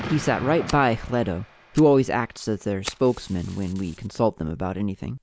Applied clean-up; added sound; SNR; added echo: none; Fire + Explosion; 16 dB; none.